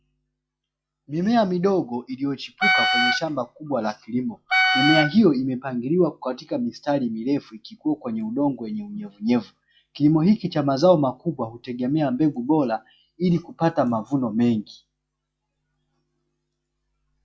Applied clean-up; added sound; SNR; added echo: classical method log-MMSE.